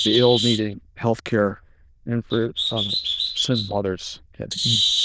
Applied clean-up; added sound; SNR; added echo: neural diffusion model UNIVERSE++.